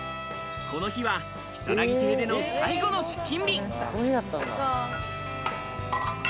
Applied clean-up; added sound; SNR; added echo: none; Trumpet; 12 dB; none.